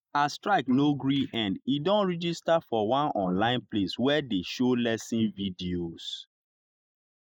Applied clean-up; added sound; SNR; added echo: neural mask model Resemble Enhance denoiser.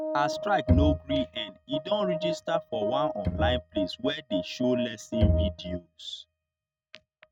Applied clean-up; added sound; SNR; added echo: neural mask model RNNoise.